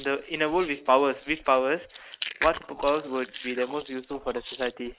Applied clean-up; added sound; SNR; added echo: neural mask model RNNoise.